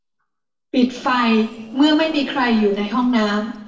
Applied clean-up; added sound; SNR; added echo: neural separator model SepFormer DNS4.